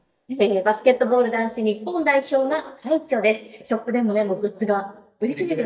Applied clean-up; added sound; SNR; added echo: neural mask model DeepFilterNet 3.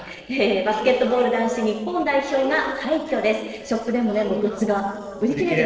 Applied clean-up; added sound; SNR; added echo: neural separator model SepFormer DNS4.